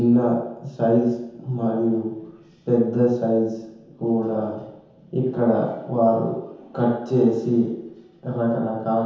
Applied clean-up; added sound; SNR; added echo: none; none; none; reverberation time 0.9 s.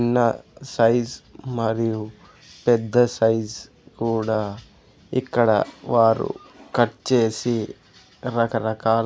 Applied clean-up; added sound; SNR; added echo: none; none; none; none.